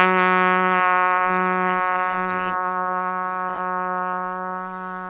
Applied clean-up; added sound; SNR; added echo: neural separator model SepFormer WHAM!.